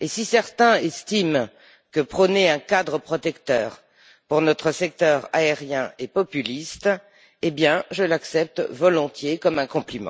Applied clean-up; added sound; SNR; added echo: none; none; none; none.